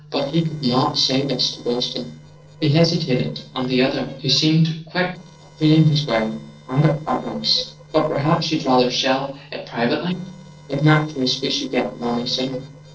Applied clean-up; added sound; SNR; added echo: neural separator model SepFormer DNS4.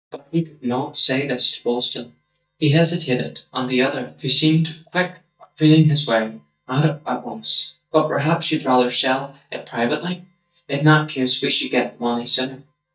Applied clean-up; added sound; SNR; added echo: neural mask model DeepFilterNet 3.